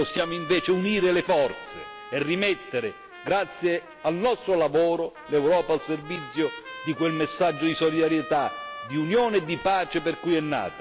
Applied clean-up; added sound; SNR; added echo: none; Trumpet; 15 dB; none.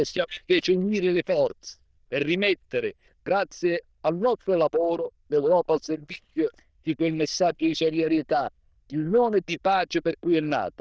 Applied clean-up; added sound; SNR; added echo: neural diffusion model UNIVERSE++.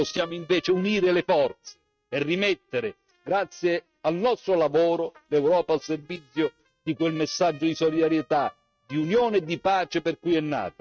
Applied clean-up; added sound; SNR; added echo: neural mask model RNNoise.